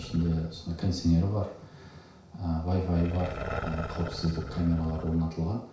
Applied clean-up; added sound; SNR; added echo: none; Growling; 11 dB; reverberation time 0.6 s.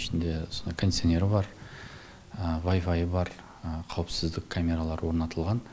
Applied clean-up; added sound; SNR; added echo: none; none; none; none.